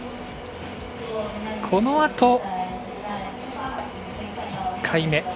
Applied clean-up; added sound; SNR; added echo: none; Tools; 18 dB; none.